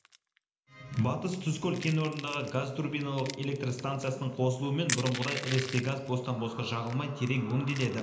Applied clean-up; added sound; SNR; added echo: none; Crushing; 12 dB; reverberation time 0.9 s.